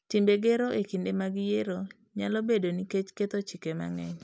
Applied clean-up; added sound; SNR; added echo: none; none; none; none.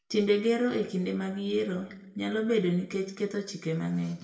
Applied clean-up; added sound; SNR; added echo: none; none; none; reverberation time 0.6 s.